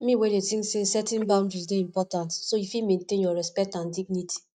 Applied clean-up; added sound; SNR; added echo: neural mask model DeepFilterNet 3.